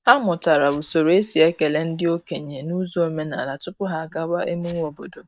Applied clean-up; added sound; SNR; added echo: neural mask model DeepFilterNet 3.